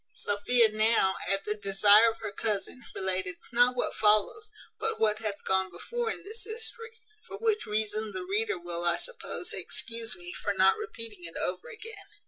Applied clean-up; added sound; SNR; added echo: none; none; none; none.